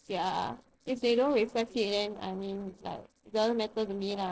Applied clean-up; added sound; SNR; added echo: neural separator model SepFormer DNS4.